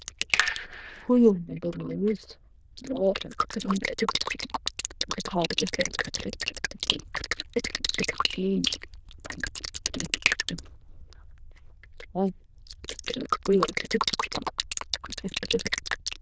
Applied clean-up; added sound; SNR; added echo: neural diffusion model UNIVERSE++.